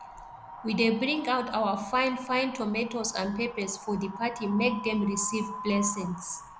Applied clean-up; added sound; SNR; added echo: none; Wind; 12 dB; none.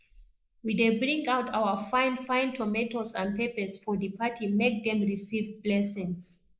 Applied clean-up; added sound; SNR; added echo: neural mask model Resemble Enhance denoiser.